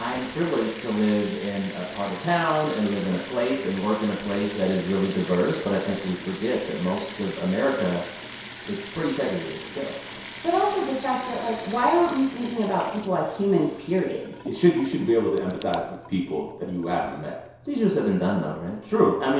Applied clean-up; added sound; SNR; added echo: none; Sink (filling or washing) / Water tap, faucet; 15 dB; reverberation time 0.7 s.